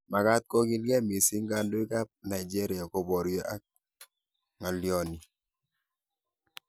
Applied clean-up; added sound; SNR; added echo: none; none; none; none.